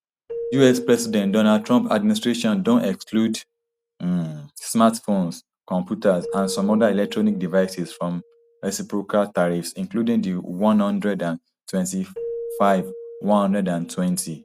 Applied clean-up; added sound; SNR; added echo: none; Keyboard (musical); 16 dB; none.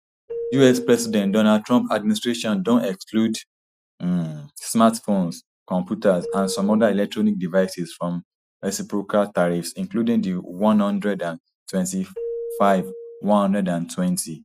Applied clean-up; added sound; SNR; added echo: classical method Wiener filter.